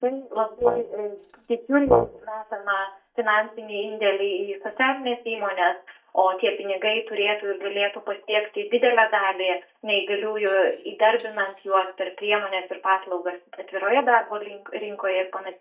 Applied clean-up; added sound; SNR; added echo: neural mask model DeepFilterNet 3.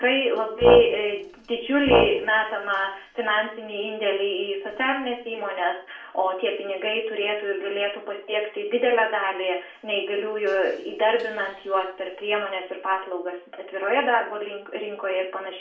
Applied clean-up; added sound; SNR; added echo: none; Brass instrument; 2 dB; reverberation time 0.4 s.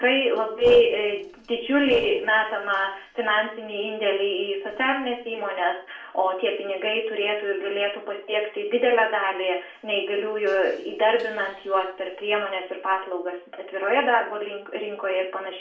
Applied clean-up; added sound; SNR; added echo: neural separator model SepFormer DNS4.